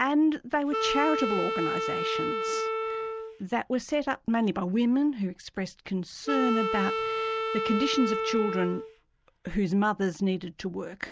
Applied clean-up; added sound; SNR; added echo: none; Wind instrument, woodwind instrument; 2 dB; none.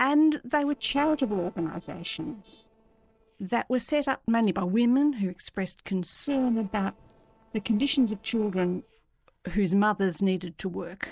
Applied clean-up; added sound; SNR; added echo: neural separator model SepFormer DNS4.